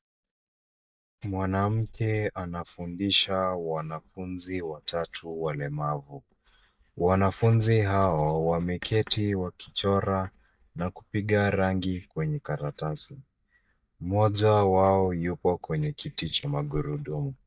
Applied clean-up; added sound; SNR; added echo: neural mask model DeepFilterNet 3.